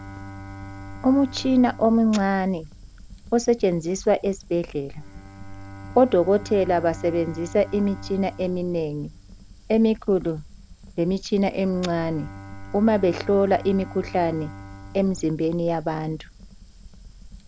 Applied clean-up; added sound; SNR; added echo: none; Bowed string instrument + Fire; 16 dB; none.